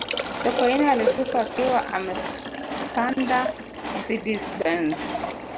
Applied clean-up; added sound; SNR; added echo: none; Train + Liquid; 4 dB; none.